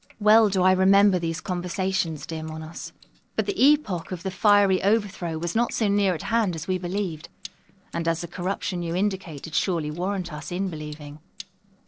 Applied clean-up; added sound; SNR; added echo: neural separator model SepFormer DNS4.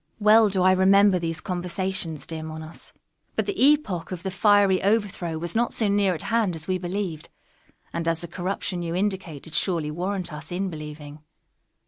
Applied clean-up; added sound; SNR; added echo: none; none; none; none.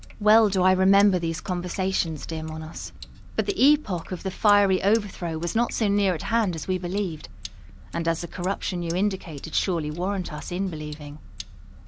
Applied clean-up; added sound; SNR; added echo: none; Sink (filling or washing); 14 dB; none.